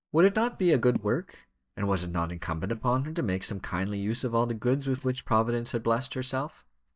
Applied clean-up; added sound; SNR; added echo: neural mask model DeepFilterNet 3.